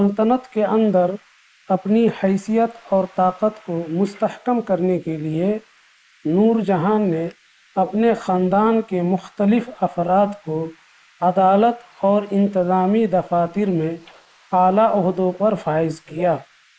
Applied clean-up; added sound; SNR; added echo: neural mask model Resemble Enhance denoiser.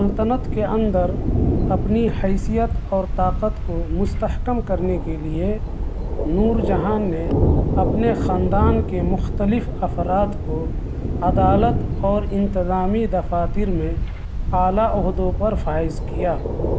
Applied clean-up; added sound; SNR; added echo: none; Wind + Thunder; -1 dB; none.